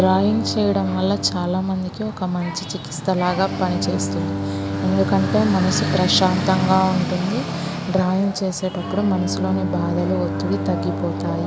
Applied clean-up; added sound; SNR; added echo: none; Bowed string instrument; 7 dB; none.